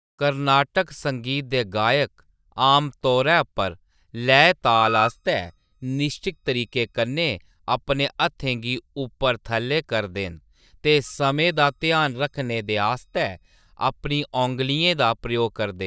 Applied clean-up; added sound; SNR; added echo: neural mask model DeepFilterNet 3.